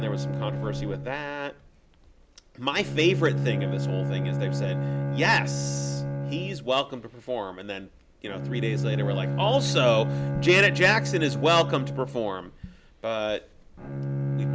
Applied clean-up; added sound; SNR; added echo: none; Bowed string instrument; 2 dB; none.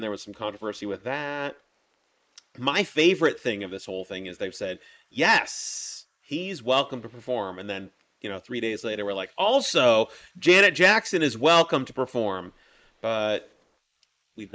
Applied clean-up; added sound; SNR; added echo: neural mask model Resemble Enhance denoiser.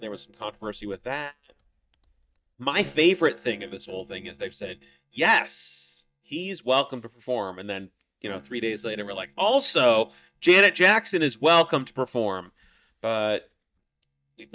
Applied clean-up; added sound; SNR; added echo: neural mask model DeepFilterNet 3.